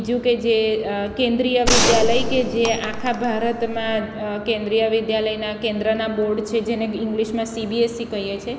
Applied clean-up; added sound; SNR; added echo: none; Gunshot, gunfire; 1 dB; none.